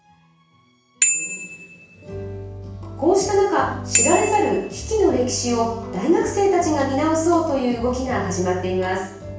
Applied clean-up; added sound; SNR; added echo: none; Bicycle bell; 6 dB; reverberation time 0.7 s.